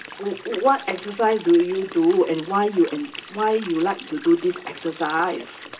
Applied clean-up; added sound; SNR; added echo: none; Stream; 17 dB; reverberation time 0.2 s.